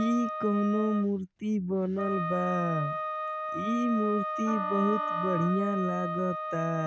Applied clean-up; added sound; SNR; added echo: none; Wind instrument, woodwind instrument + Wind instrument, woodwind instrument; 4 dB; none.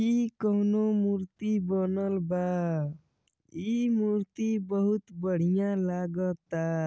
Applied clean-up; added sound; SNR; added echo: none; none; none; none.